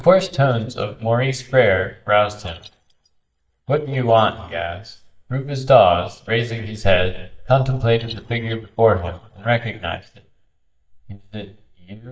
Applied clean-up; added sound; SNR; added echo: neural mask model DeepFilterNet 3.